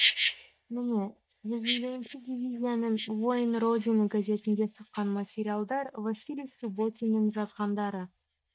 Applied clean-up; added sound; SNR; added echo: neural mask model DeepFilterNet 3.